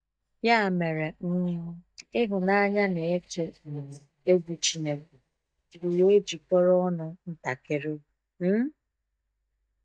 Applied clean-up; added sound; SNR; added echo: neural mask model DeepFilterNet 3.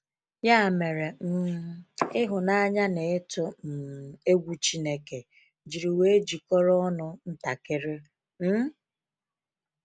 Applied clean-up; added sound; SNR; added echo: none; none; none; none.